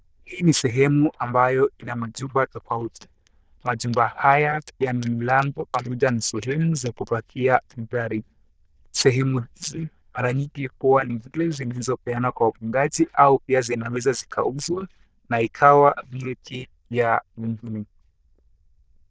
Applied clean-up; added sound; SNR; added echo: neural diffusion model UNIVERSE++.